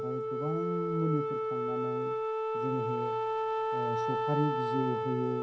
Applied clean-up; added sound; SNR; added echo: none; Wind instrument, woodwind instrument; -4 dB; reverberation time 0.3 s.